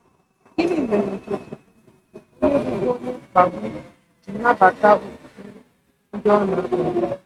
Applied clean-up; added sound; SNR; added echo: neural mask model RNNoise.